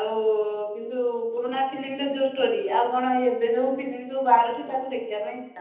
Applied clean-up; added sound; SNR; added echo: none; none; none; reverberation time 1.3 s.